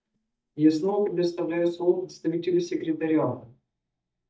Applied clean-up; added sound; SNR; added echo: neural mask model DeepFilterNet 3.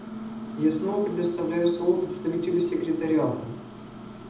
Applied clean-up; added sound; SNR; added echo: none; Microwave oven; 11 dB; reverberation time 0.8 s.